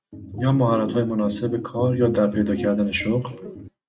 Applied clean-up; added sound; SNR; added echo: neural mask model RNNoise.